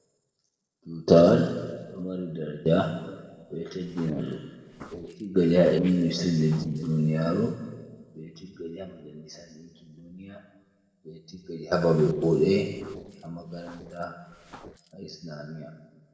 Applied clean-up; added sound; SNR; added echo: neural separator model SepFormer DNS4.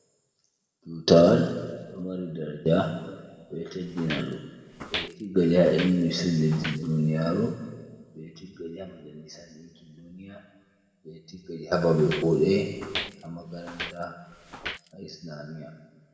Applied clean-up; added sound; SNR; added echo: none; Walk, footsteps; 12 dB; reverberation time 1.5 s.